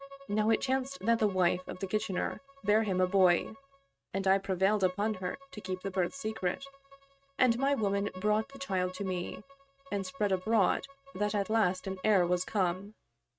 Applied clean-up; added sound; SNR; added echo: neural mask model RNNoise.